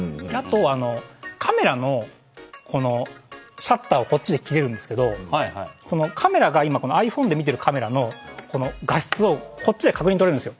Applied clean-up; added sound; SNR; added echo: none; none; none; none.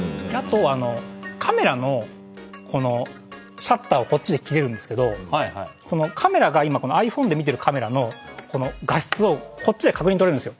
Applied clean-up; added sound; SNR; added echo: none; Keyboard (musical); 20 dB; none.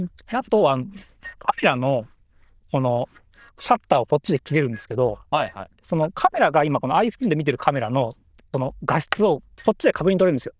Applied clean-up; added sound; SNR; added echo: neural diffusion model UNIVERSE++.